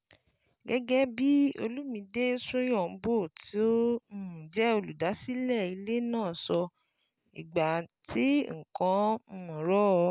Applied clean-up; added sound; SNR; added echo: none; none; none; none.